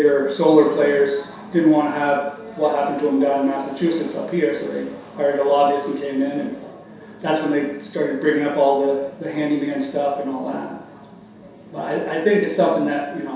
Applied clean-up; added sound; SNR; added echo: none; none; none; reverberation time 0.7 s.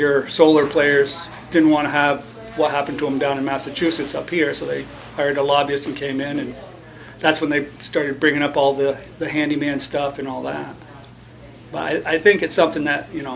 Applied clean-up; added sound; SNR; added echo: none; none; none; none.